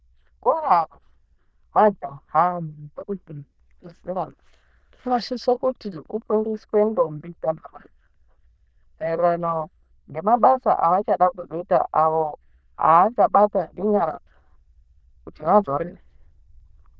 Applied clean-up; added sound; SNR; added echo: neural diffusion model UNIVERSE++.